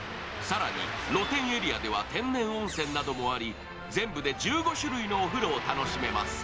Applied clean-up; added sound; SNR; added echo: none; Ocean; 9 dB; none.